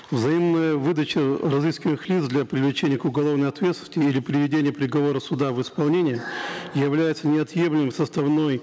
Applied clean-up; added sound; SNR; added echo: none; none; none; none.